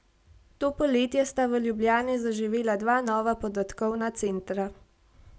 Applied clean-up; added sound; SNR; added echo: none; none; none; none.